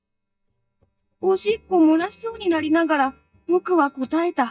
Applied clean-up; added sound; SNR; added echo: neural mask model DeepFilterNet 3.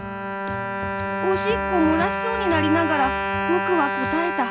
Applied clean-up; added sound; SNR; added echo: none; Bowed string instrument; 1 dB; none.